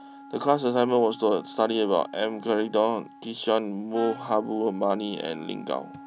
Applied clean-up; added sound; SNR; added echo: none; Wind instrument, woodwind instrument; 18 dB; none.